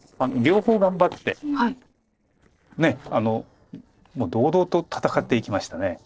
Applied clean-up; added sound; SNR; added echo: neural separator model SepFormer DNS4.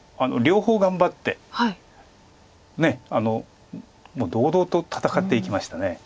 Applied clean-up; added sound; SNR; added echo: none; none; none; none.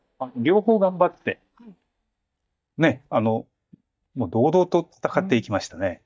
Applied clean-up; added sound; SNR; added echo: neural mask model DeepFilterNet 3.